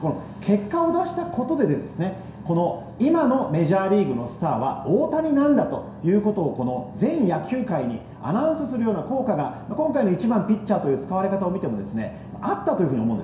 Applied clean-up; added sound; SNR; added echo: none; none; none; reverberation time 0.7 s.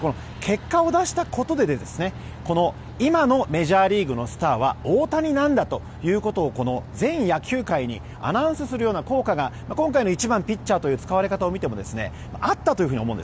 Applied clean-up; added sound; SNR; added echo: none; none; none; none.